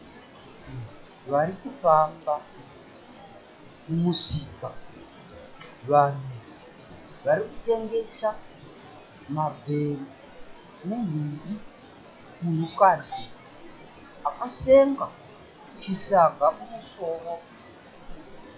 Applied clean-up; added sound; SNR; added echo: classical method log-MMSE.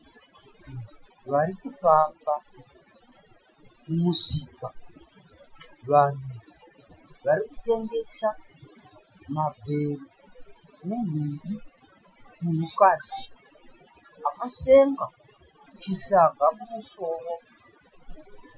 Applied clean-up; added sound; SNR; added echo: classical method Wiener filter.